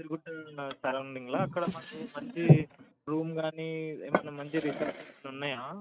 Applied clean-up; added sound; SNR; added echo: neural mask model RNNoise.